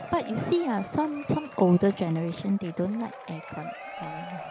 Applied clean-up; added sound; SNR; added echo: none; Applause / Crowd / Cheering; 14 dB; none.